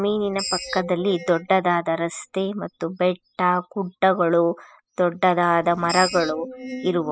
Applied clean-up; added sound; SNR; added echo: classical method spectral subtraction.